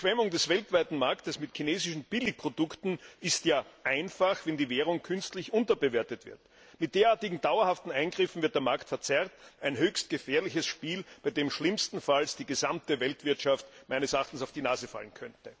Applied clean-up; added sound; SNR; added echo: none; none; none; none.